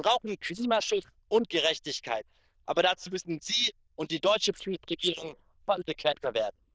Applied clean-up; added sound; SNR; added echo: neural diffusion model UNIVERSE++.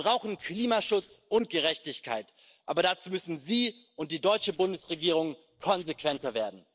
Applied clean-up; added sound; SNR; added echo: neural separator model SepFormer DNS4.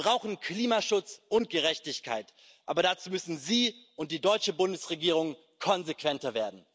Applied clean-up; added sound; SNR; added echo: none; none; none; none.